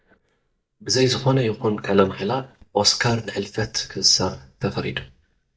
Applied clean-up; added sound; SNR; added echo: neural mask model DeepFilterNet 3.